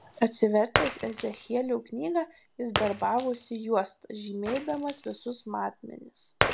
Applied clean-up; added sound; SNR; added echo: none; Shatter; 5 dB; none.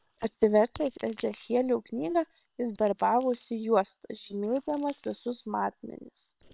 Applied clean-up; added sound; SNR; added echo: neural separator model SepFormer WHAM!.